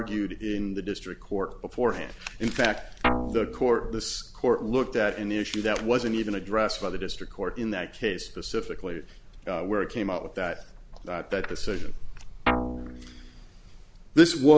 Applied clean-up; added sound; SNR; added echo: none; Guitar; 2 dB; none.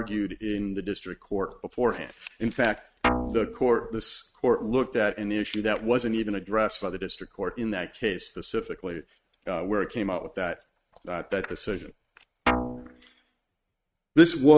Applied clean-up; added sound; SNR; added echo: neural mask model RNNoise.